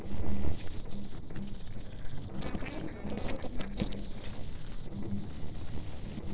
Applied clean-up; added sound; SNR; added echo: neural separator model SepFormer DNS4.